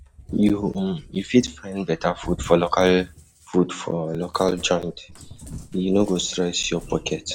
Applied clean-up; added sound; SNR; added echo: none; Cat; 18 dB; none.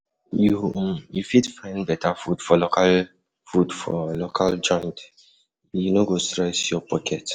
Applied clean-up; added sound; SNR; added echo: none; none; none; none.